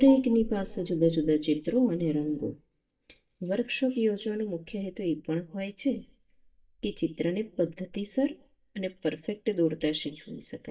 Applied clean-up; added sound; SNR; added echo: neural mask model DeepFilterNet 3.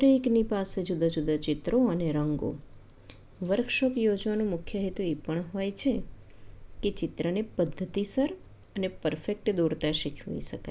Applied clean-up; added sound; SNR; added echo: none; none; none; none.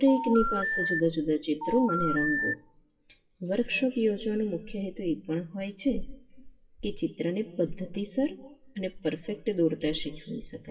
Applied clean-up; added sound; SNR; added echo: classical method WPE with log-MMSE.